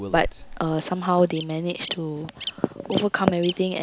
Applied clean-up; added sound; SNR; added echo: none; Bird vocalization, bird call, bird song; 12 dB; none.